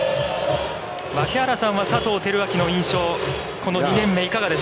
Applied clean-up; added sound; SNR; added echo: none; none; none; none.